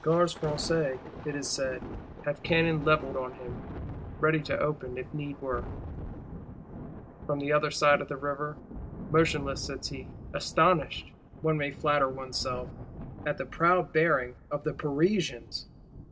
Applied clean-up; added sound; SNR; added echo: none; Thunder; 12 dB; none.